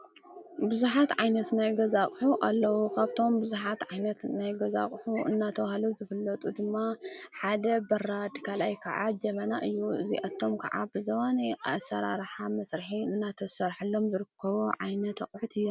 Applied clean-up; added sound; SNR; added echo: none; none; none; none.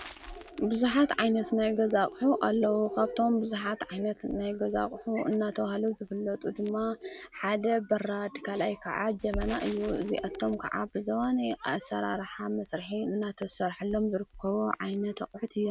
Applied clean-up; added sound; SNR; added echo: none; Crackle; 19 dB; none.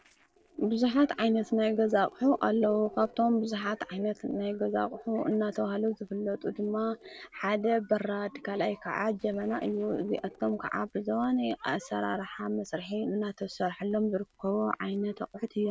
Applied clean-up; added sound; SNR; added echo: neural separator model SepFormer DNS4.